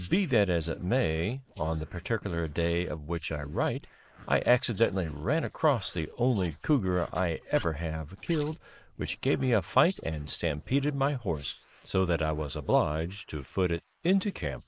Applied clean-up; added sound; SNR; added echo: neural mask model Resemble Enhance denoiser.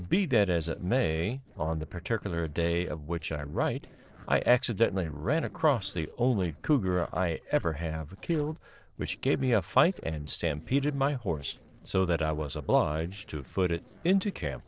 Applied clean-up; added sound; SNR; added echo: neural separator model SepFormer DNS4.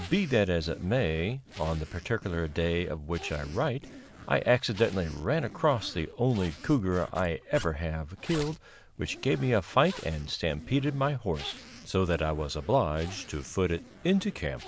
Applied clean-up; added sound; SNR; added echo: none; Zipper (clothing); 18 dB; none.